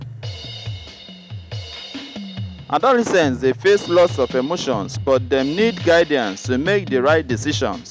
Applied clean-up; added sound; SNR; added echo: none; Drum kit; 11 dB; none.